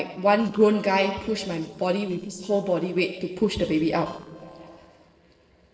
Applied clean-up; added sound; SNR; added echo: neural separator model SepFormer DNS4.